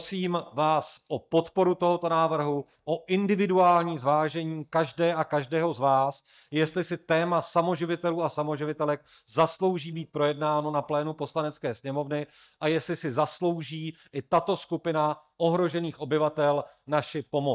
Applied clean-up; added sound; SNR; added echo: neural mask model DeepFilterNet 3.